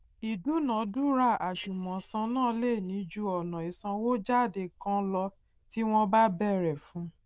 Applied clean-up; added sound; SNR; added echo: neural diffusion model UNIVERSE++.